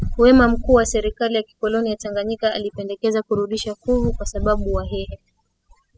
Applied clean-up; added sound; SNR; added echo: classical method spectral subtraction.